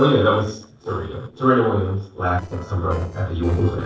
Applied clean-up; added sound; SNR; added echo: neural separator model SepFormer DNS4.